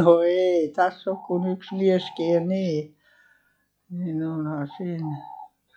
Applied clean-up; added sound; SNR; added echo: classical method log-MMSE.